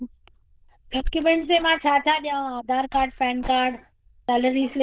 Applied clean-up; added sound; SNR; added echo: neural diffusion model UNIVERSE++.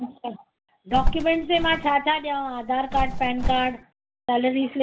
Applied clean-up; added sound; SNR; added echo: none; Bird; 3 dB; none.